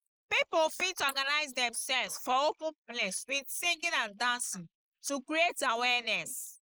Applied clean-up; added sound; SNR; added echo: neural mask model Resemble Enhance denoiser.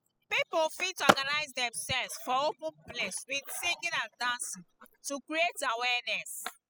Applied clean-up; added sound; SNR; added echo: classical method spectral subtraction.